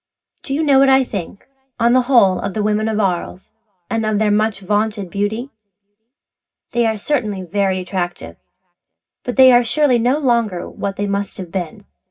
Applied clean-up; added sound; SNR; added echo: none; none; none; reverberation time 0.4 s.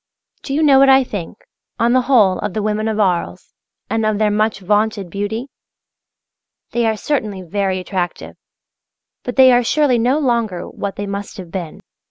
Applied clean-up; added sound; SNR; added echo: none; none; none; none.